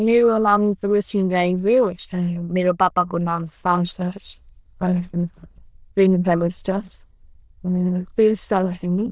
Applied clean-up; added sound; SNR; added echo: neural diffusion model UNIVERSE++.